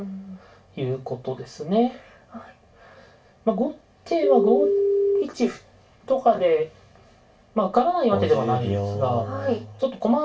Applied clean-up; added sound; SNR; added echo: none; Telephone; -4 dB; reverberation time 0.2 s.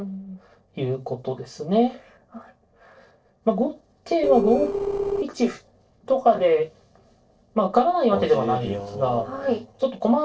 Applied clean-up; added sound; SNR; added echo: neural separator model SepFormer DNS4.